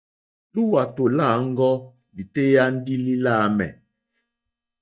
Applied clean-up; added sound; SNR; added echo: neural mask model DeepFilterNet 3.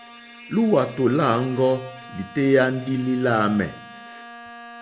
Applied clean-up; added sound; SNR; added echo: none; Bowed string instrument; 19 dB; none.